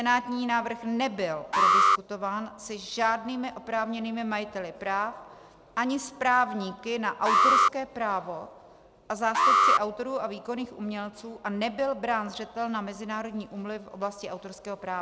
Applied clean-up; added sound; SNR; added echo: none; Alarm; -5 dB; none.